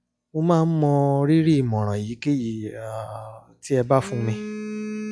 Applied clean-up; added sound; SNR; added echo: classical method log-MMSE.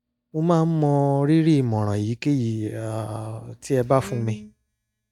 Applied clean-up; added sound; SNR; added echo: neural mask model DeepFilterNet 3.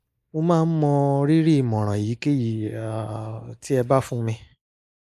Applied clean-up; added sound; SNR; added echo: neural mask model Resemble Enhance denoiser.